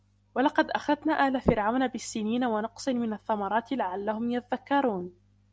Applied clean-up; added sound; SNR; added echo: none; none; none; none.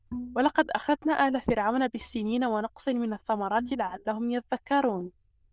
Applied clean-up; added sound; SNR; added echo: neural diffusion model UNIVERSE++.